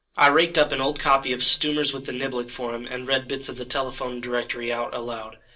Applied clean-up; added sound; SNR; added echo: neural separator model SepFormer DNS4.